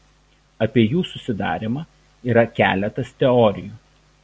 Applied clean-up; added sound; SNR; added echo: none; none; none; none.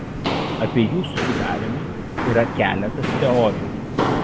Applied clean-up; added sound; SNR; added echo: none; Walk, footsteps; 1 dB; none.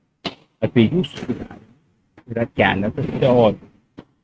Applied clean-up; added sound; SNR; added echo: neural mask model RNNoise.